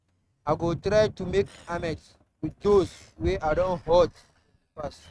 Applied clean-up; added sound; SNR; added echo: neural mask model RNNoise.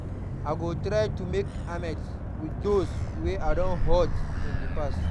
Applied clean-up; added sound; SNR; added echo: none; Motor vehicle (road); -3 dB; none.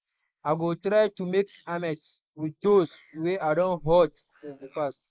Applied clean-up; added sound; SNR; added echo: neural mask model Resemble Enhance denoiser.